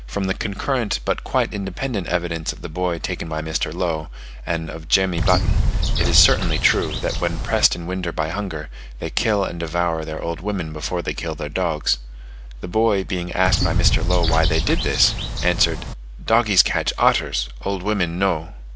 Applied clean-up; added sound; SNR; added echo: none; Bird; -2 dB; none.